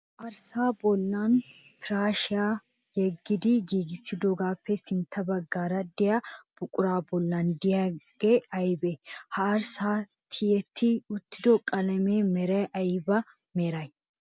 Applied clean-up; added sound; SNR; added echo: none; none; none; none.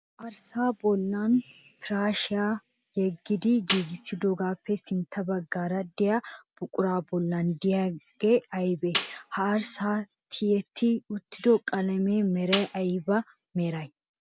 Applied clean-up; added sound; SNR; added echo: none; Snare drum; 9 dB; none.